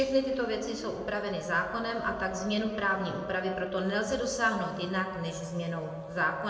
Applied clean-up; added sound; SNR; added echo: none; Musical instrument; 12 dB; reverberation time 1.1 s.